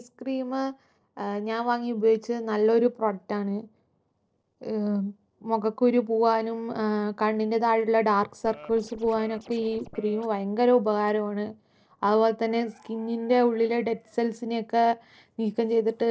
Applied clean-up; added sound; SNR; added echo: neural separator model SepFormer DNS4.